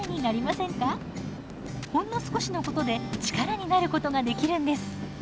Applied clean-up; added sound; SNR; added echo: none; Train; 8 dB; none.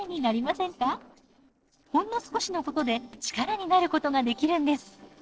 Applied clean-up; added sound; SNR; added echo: neural separator model SepFormer DNS4.